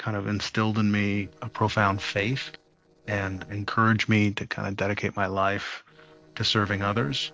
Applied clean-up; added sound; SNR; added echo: neural separator model SepFormer DNS4.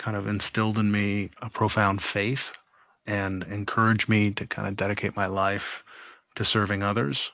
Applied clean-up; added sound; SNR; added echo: none; none; none; none.